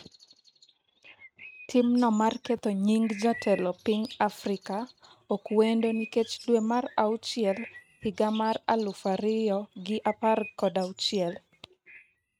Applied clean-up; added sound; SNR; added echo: neural mask model RNNoise.